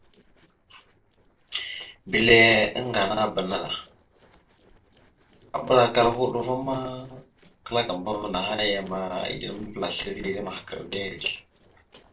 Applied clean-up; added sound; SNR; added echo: neural separator model SepFormer DNS4.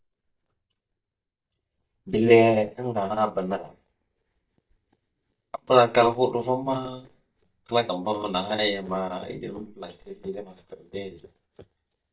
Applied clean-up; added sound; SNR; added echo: neural mask model DeepFilterNet 3.